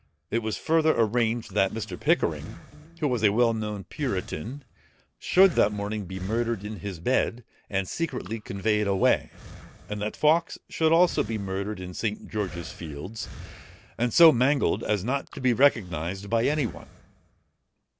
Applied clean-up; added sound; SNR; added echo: none; Electric guitar + Breathing; 20 dB; none.